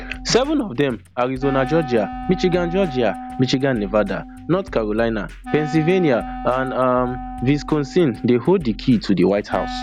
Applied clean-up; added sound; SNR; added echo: none; Drum kit + Wind instrument, woodwind instrument; 12 dB; none.